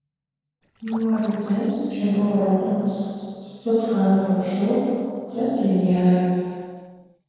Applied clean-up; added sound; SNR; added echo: neural separator model SepFormer DNS4.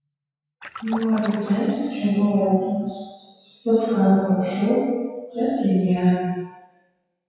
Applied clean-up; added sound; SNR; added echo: classical method WPE with log-MMSE.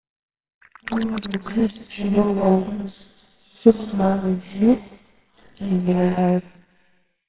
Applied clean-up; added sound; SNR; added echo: neural separator model SepFormer WHAMR!.